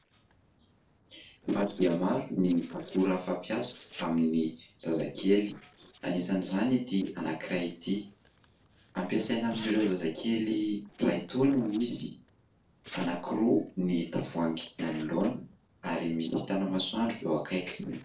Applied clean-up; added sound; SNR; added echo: neural separator model SepFormer DNS4.